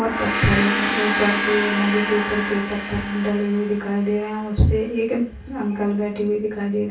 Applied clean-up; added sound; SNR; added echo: none; Gong; 5 dB; reverberation time 0.3 s.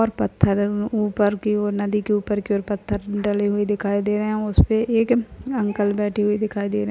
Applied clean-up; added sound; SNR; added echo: none; none; none; none.